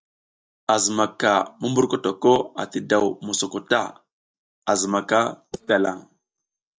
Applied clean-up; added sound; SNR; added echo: neural mask model DeepFilterNet 3.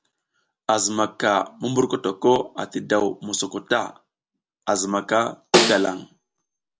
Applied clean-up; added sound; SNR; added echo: none; Snare drum; -1 dB; none.